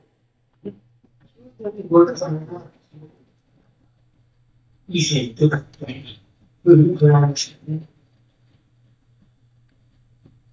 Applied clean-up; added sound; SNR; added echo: neural mask model DeepFilterNet 3.